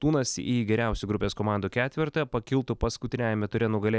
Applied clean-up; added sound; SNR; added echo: none; none; none; none.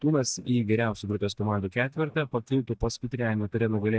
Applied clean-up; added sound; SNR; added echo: neural mask model DeepFilterNet 3.